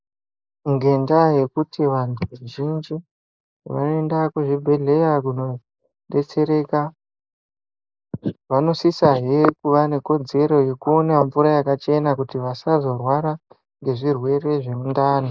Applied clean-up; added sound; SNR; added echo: neural mask model Resemble Enhance denoiser.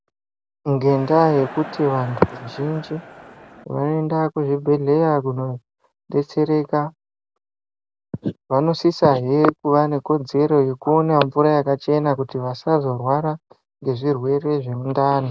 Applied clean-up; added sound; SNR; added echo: none; Crowd; 16 dB; none.